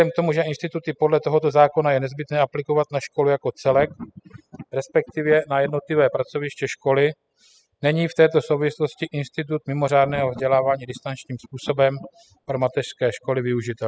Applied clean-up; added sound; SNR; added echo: classical method spectral subtraction.